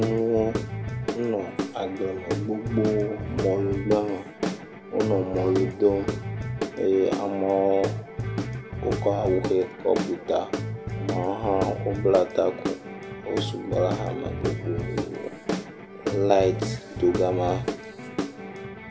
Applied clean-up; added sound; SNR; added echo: none; Guitar / Drum; 4 dB; none.